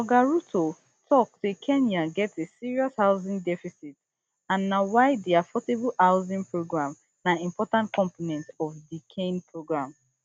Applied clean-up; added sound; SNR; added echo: none; none; none; none.